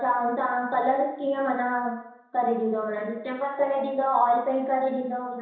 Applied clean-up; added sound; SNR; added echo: none; none; none; reverberation time 0.7 s.